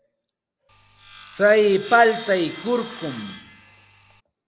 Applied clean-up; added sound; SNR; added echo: none; Sawing; 18 dB; none.